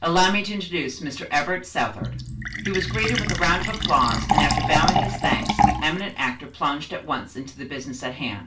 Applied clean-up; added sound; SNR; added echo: none; Fill (with liquid); 1 dB; reverberation time 0.3 s.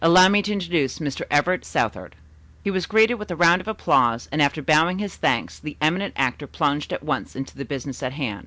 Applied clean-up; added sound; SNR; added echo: none; none; none; none.